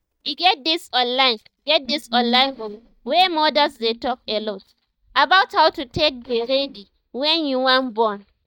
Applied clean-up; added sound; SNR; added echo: neural mask model DeepFilterNet 3.